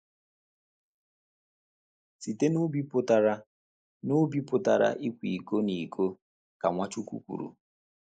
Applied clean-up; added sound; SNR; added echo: neural mask model Resemble Enhance denoiser.